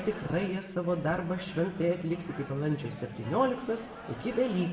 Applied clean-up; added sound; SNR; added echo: none; Microwave oven; 13 dB; reverberation time 0.7 s.